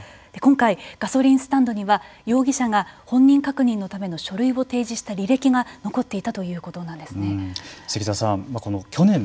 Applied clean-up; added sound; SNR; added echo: none; none; none; none.